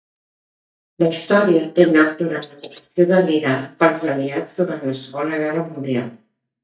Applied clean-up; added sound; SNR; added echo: neural mask model DeepFilterNet 3.